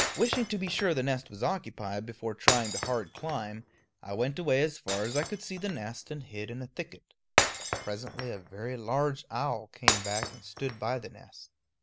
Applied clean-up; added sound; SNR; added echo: none; Shatter; 2 dB; none.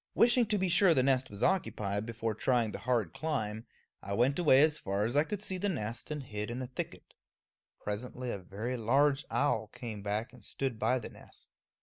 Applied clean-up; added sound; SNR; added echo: none; none; none; none.